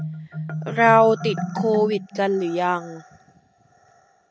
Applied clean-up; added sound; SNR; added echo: none; Marimba, xylophone; 10 dB; none.